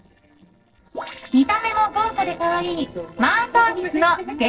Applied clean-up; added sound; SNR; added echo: neural separator model SepFormer DNS4.